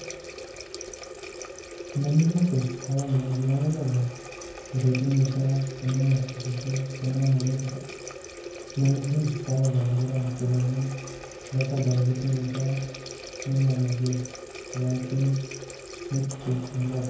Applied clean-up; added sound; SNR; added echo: none; Water tap, faucet; 13 dB; reverberation time 0.9 s.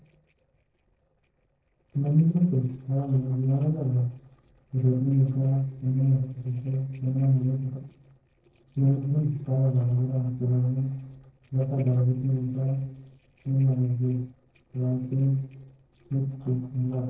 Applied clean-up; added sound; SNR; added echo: neural separator model SepFormer DNS4.